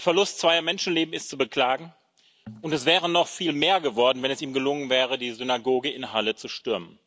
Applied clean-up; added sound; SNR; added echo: none; none; none; none.